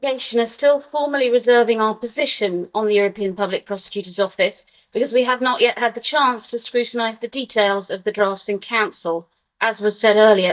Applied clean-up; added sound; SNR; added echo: neural mask model DeepFilterNet 3.